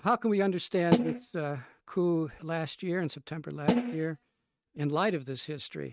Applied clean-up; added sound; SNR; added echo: neural mask model RNNoise.